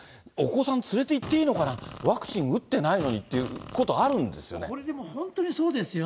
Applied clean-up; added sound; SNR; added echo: none; Fart; 14 dB; none.